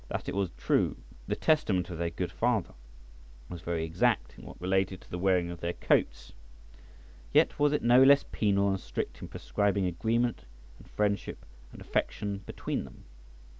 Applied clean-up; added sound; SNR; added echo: none; none; none; none.